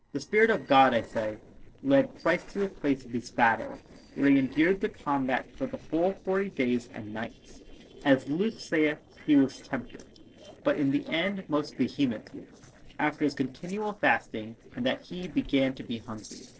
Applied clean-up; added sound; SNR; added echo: neural separator model SepFormer DNS4.